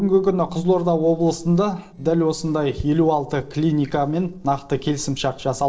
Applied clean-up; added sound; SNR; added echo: neural separator model SepFormer DNS4.